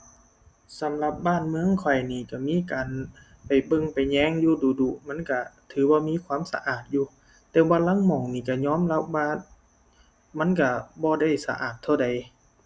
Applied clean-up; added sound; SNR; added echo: none; none; none; none.